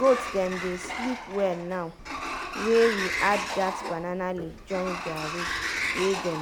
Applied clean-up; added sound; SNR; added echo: none; Sliding door; 5 dB; none.